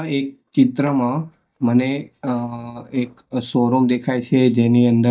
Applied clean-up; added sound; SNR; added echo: neural mask model DeepFilterNet 3.